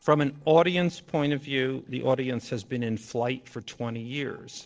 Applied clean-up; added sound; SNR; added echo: neural separator model SepFormer DNS4.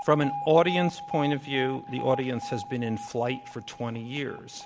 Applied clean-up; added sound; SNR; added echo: none; Alarm; 10 dB; none.